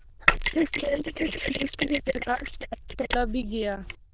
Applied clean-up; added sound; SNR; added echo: neural diffusion model UNIVERSE++.